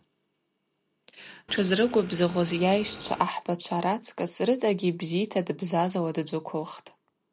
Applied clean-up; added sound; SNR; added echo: none; Motor vehicle (road) / Engine; 14 dB; none.